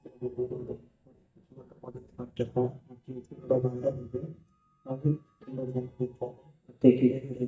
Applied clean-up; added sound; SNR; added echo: neural mask model DeepFilterNet 3.